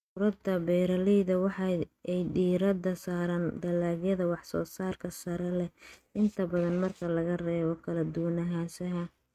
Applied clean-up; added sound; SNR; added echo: neural mask model RNNoise.